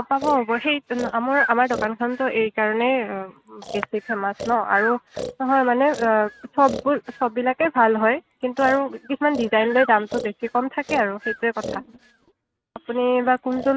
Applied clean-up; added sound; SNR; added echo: neural mask model RNNoise.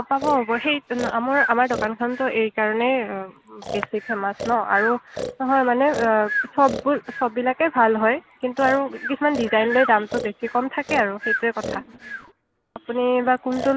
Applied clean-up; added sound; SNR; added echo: none; Breathing; 10 dB; none.